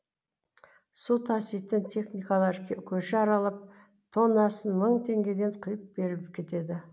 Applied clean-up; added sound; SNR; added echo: none; none; none; none.